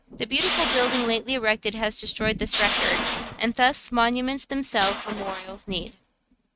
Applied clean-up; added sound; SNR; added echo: neural mask model RNNoise.